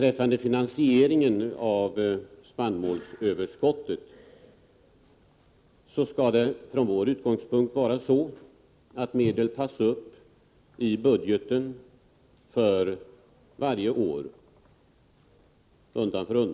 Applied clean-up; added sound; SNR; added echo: none; none; none; none.